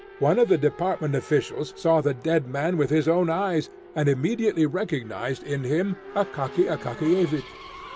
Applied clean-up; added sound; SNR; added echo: none; Race car, auto racing / Accelerating, revving, vroom; 18 dB; none.